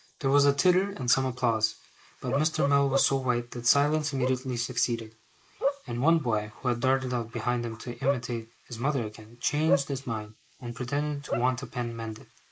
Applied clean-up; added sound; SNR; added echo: neural mask model Resemble Enhance denoiser.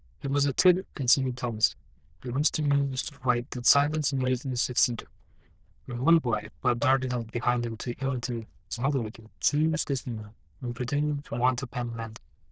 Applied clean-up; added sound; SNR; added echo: neural diffusion model UNIVERSE++.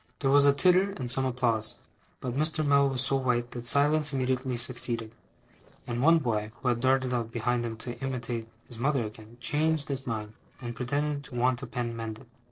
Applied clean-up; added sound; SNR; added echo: neural separator model SepFormer DNS4.